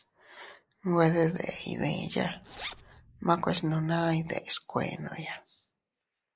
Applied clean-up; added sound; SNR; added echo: neural mask model Resemble Enhance denoiser.